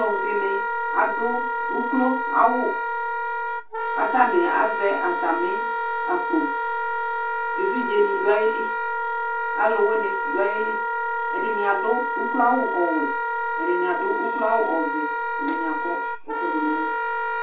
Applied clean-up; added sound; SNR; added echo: none; Wind instrument, woodwind instrument; 0 dB; reverberation time 0.2 s.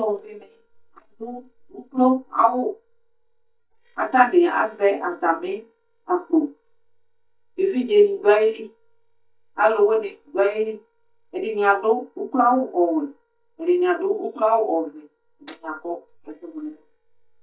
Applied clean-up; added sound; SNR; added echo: neural mask model DeepFilterNet 3.